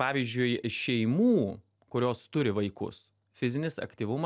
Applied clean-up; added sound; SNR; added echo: none; none; none; none.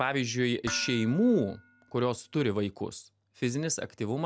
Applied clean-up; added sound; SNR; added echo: none; Dishes, pots, and pans; 16 dB; none.